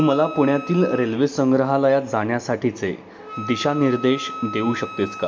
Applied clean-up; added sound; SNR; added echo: none; Wind instrument, woodwind instrument; 14 dB; none.